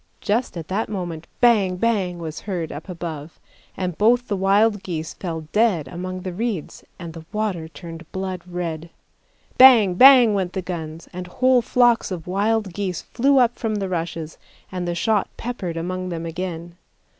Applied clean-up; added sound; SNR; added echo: none; none; none; none.